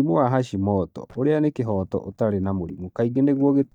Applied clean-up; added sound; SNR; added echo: neural mask model DeepFilterNet 3.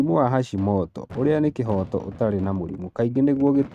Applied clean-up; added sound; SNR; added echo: neural mask model RNNoise.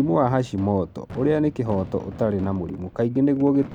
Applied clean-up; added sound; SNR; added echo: none; Fireworks; 18 dB; none.